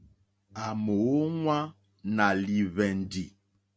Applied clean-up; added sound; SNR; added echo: none; none; none; none.